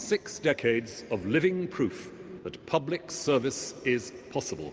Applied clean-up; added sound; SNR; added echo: none; none; none; none.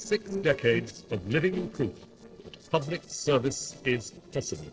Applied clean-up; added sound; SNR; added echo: neural separator model SepFormer DNS4.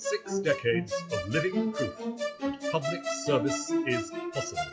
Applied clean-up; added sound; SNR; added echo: classical method WPE with log-MMSE.